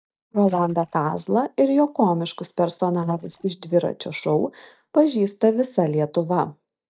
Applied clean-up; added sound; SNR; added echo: neural mask model DeepFilterNet 3.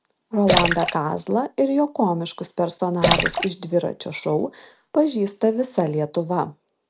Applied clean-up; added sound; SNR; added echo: none; Splash, splatter; 3 dB; none.